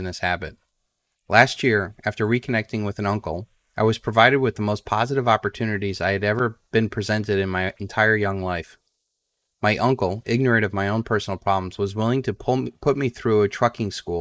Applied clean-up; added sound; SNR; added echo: neural mask model Resemble Enhance denoiser.